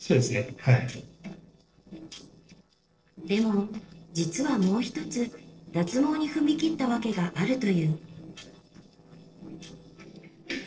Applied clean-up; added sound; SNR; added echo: neural separator model SepFormer DNS4.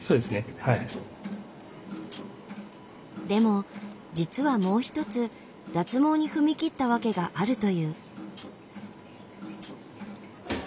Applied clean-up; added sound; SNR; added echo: none; none; none; none.